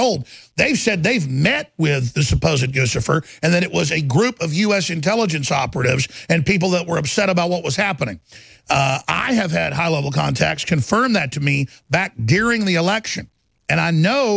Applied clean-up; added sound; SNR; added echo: none; none; none; none.